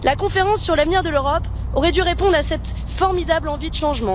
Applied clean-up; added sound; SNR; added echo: none; Insect; 6 dB; none.